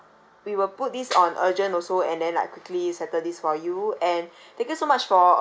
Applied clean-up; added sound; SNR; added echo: none; none; none; none.